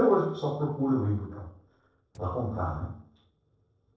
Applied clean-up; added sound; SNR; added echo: neural separator model SepFormer DNS4.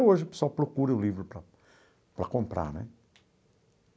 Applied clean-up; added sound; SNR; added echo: none; none; none; none.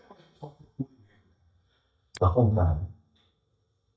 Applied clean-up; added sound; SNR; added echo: neural mask model DeepFilterNet 3.